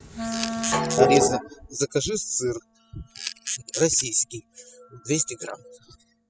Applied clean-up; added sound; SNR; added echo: classical method spectral subtraction.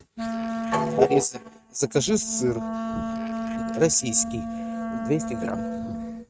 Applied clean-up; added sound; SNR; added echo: neural mask model RNNoise.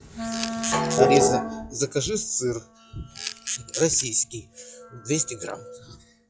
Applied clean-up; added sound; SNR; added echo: classical method log-MMSE.